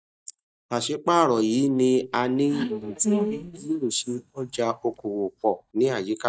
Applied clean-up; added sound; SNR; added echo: neural mask model DeepFilterNet 3.